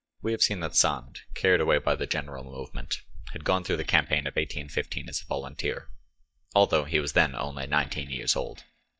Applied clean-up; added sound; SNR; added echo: neural mask model DeepFilterNet 3.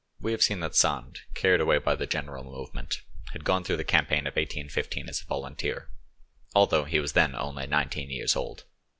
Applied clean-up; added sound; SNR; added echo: none; none; none; none.